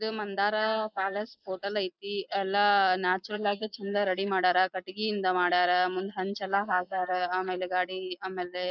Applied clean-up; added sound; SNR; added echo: neural mask model Resemble Enhance denoiser.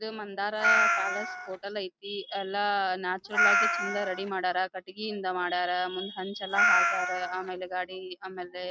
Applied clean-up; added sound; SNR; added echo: none; Meow; -5 dB; none.